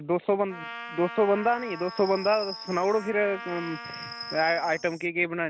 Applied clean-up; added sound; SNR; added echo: none; Chirp, tweet + Trumpet; 13 dB; none.